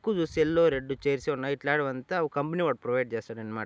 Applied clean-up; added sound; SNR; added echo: none; none; none; none.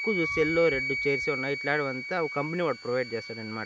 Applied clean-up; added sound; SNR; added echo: none; Wind instrument, woodwind instrument; 5 dB; none.